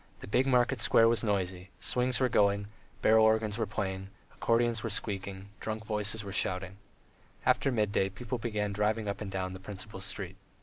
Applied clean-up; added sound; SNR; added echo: none; none; none; none.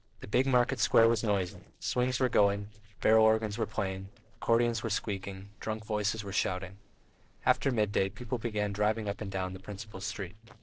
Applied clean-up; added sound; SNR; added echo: neural separator model SepFormer DNS4.